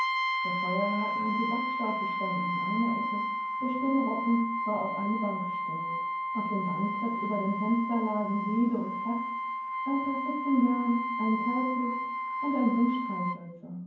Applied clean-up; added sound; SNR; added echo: none; Brass instrument; 1 dB; reverberation time 0.9 s.